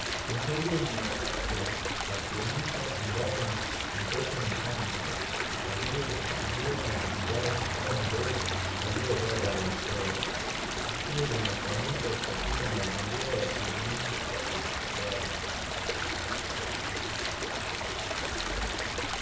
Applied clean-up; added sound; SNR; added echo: none; Stream; -4 dB; reverberation time 0.6 s.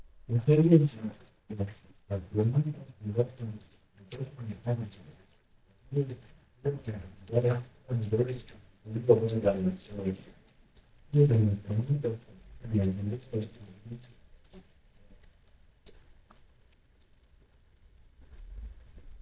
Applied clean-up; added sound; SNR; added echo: neural mask model DeepFilterNet 3.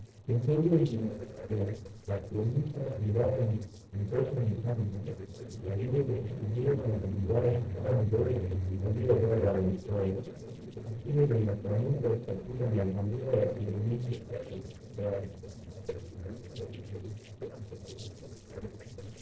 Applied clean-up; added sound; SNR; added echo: neural separator model SepFormer DNS4.